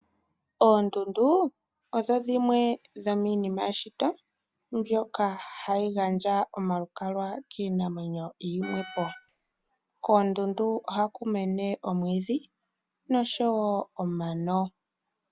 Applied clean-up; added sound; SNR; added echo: none; Wind instrument, woodwind instrument; 16 dB; none.